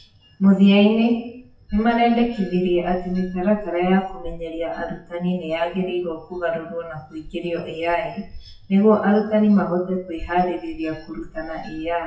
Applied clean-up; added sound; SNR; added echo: classical method WPE with log-MMSE.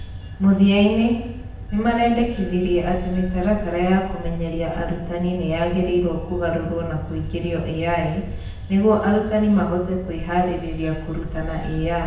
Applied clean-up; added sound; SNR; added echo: none; Bell / Train; 9 dB; reverberation time 0.9 s.